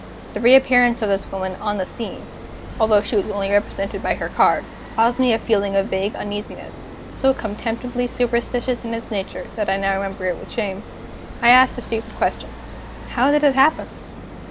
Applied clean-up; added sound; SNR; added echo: none; Accelerating, revving, vroom + Bird vocalization, bird call, bird song; 13 dB; none.